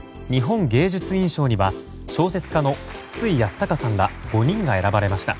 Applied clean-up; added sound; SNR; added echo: none; none; none; none.